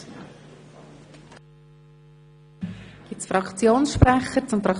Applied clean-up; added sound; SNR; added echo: none; none; none; none.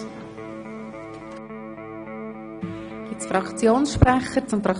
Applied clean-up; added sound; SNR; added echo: none; Electric guitar; 11 dB; none.